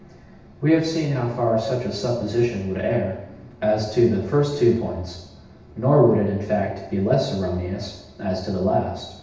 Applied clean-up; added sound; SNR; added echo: none; none; none; reverberation time 0.9 s.